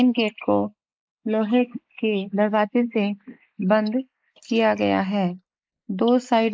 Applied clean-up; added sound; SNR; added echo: neural mask model Resemble Enhance denoiser.